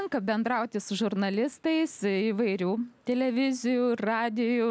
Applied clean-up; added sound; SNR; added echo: none; none; none; none.